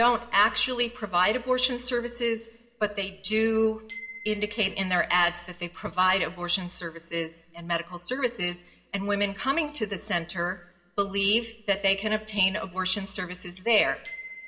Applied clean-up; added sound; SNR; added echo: none; Bicycle bell; 8 dB; reverberation time 0.6 s.